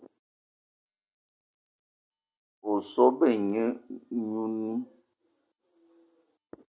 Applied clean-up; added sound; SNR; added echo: none; none; none; none.